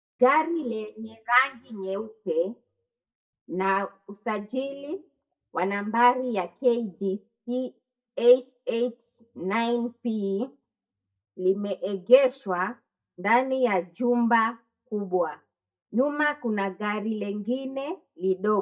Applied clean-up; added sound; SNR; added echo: neural mask model DeepFilterNet 3.